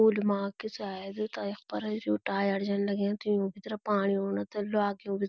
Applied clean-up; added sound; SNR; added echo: none; none; none; none.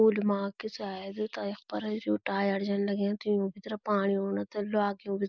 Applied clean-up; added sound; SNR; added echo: neural mask model Resemble Enhance denoiser.